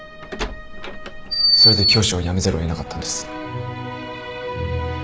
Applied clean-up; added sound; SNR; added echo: none; Door; -3 dB; none.